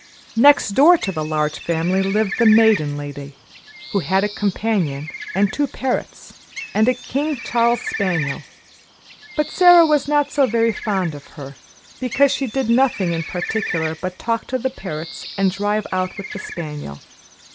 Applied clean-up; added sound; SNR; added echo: none; Bird; 13 dB; none.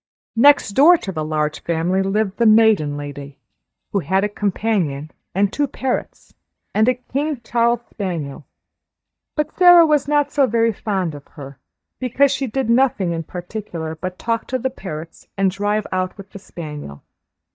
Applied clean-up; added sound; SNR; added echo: neural mask model DeepFilterNet 3.